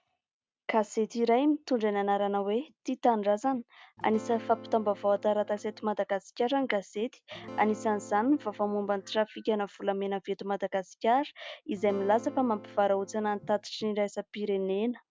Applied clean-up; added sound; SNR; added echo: none; Acoustic guitar / Strum; 16 dB; none.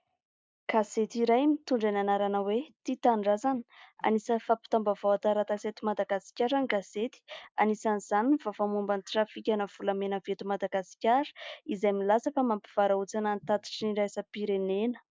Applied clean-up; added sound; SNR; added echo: neural mask model Resemble Enhance denoiser.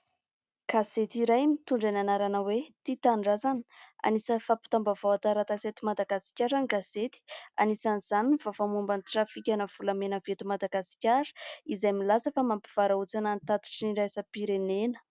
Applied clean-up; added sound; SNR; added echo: none; none; none; none.